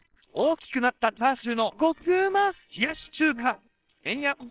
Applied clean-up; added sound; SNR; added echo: neural separator model SepFormer WHAMR!.